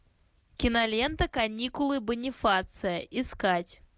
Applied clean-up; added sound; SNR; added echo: none; none; none; none.